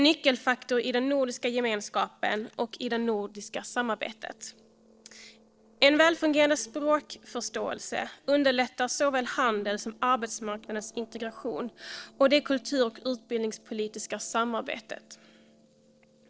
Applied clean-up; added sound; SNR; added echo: neural separator model SepFormer DNS4.